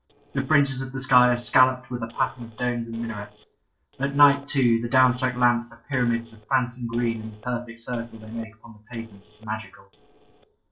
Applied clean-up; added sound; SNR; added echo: neural separator model SepFormer DNS4.